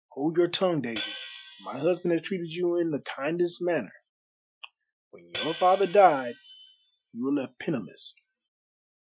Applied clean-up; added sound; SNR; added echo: classical method Wiener filter.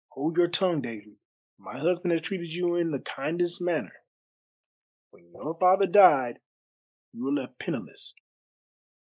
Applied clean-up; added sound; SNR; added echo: neural mask model Resemble Enhance denoiser.